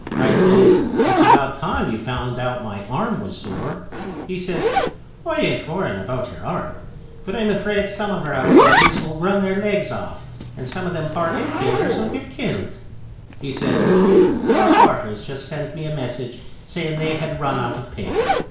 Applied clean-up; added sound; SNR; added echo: none; Zipper (clothing); -4 dB; reverberation time 0.6 s.